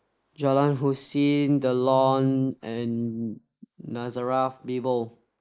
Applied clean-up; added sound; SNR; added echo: neural mask model Resemble Enhance denoiser.